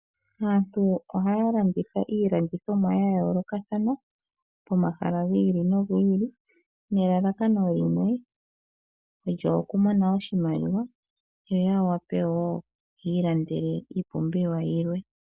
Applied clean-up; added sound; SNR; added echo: none; none; none; none.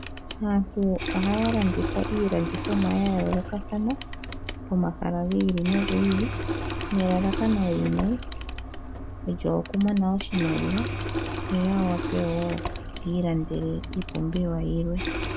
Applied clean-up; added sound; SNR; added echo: none; Camera + Water tap, faucet; 5 dB; none.